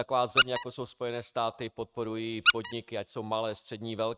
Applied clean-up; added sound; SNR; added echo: neural mask model RNNoise.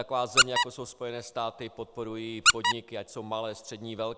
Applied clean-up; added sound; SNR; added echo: none; Squeak; -4 dB; none.